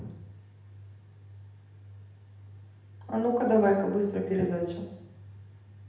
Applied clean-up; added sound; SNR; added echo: none; none; none; reverberation time 0.9 s.